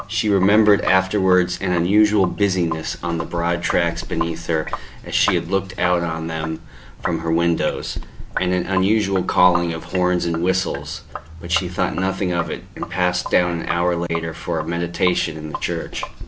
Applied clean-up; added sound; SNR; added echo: none; Sink (filling or washing); 11 dB; none.